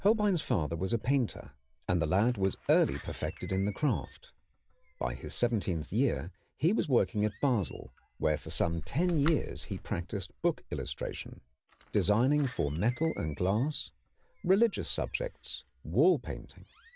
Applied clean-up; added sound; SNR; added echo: none; Slam; 15 dB; none.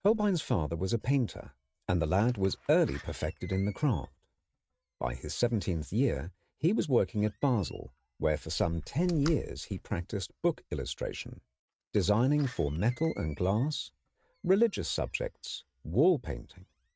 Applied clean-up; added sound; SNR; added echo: neural mask model RNNoise.